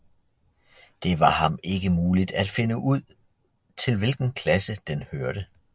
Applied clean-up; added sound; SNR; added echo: none; none; none; none.